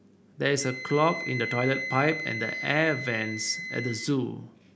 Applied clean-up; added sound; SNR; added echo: none; Wind instrument, woodwind instrument; 8 dB; none.